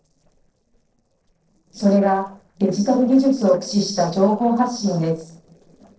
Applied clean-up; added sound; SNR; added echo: neural separator model SepFormer DNS4.